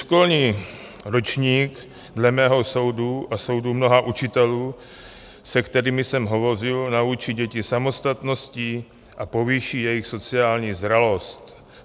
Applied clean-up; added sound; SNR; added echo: none; none; none; none.